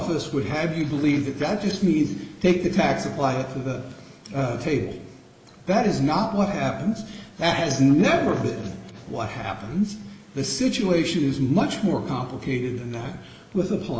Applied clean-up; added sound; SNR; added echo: neural mask model Resemble Enhance denoiser.